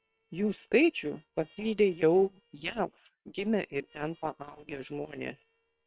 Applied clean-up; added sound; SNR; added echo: neural separator model SepFormer WHAM!.